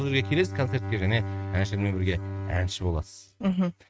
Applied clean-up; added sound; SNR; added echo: neural mask model RNNoise.